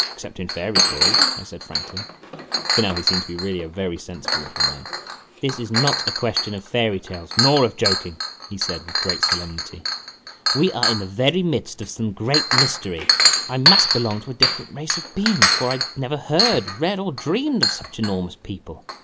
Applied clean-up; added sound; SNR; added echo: none; Chink, clink; -2 dB; none.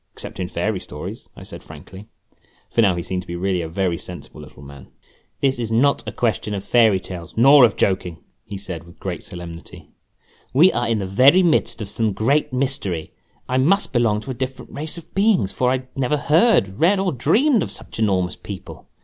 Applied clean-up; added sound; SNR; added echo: none; none; none; none.